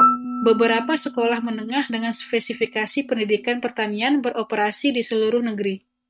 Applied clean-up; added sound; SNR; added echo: neural mask model RNNoise.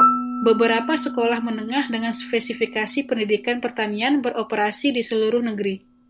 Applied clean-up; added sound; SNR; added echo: none; Piano + Piano; 6 dB; none.